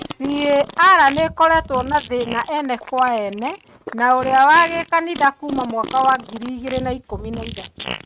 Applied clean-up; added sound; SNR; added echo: neural mask model RNNoise.